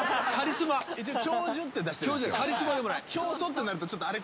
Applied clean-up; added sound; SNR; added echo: none; Water; 18 dB; none.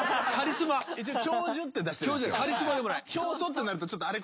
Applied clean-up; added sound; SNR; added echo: none; none; none; none.